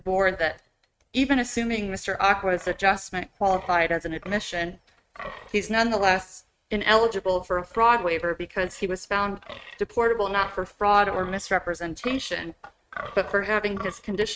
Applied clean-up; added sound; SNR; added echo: neural mask model RNNoise.